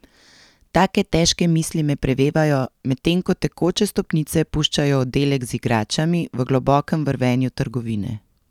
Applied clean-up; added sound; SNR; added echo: none; none; none; none.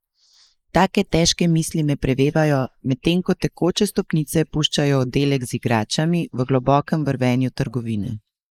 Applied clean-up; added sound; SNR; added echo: neural mask model Resemble Enhance denoiser.